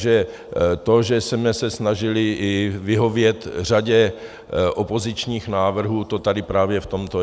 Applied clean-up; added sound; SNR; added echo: none; none; none; none.